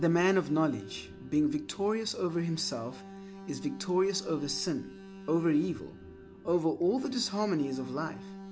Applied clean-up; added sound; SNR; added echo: none; Alarm; 16 dB; none.